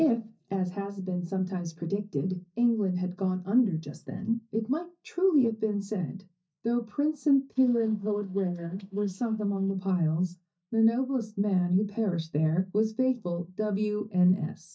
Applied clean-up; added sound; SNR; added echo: neural mask model DeepFilterNet 3.